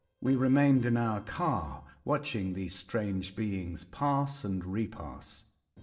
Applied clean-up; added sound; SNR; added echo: neural separator model SepFormer DNS4.